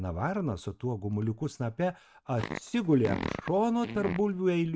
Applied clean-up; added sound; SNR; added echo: neural mask model RNNoise.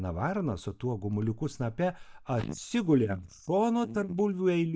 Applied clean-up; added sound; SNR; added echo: neural mask model DeepFilterNet 3.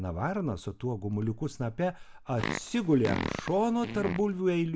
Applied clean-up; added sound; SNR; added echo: none; Fart; 6 dB; none.